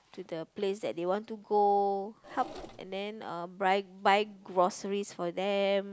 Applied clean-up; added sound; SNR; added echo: none; Engine / Mechanisms; 17 dB; none.